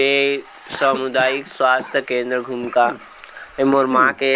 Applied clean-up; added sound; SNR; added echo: none; Cough; 15 dB; none.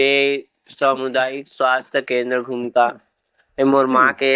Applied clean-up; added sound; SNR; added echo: neural mask model DeepFilterNet 3.